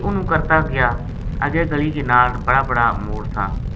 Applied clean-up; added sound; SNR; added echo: none; Fire; 5 dB; none.